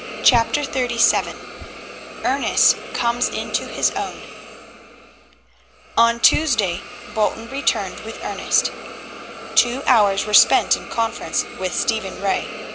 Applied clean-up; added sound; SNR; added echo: none; Hiss; 12 dB; none.